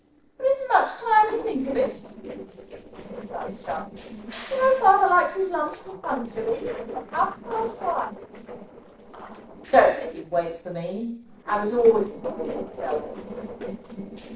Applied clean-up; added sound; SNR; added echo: neural separator model SepFormer DNS4.